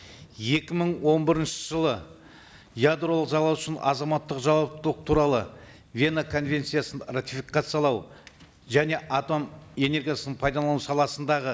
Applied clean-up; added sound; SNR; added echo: none; none; none; none.